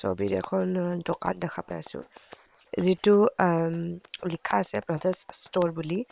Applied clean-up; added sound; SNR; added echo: neural separator model SepFormer WHAM!.